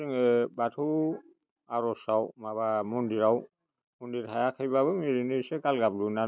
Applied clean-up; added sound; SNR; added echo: none; none; none; none.